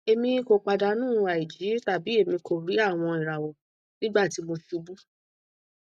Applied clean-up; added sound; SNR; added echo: none; none; none; none.